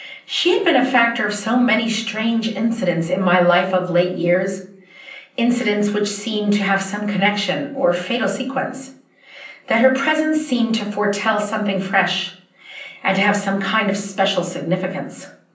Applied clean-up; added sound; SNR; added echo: none; none; none; reverberation time 0.6 s.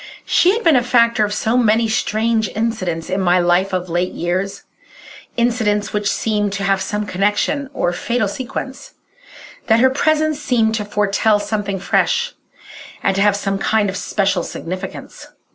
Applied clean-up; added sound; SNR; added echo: none; none; none; none.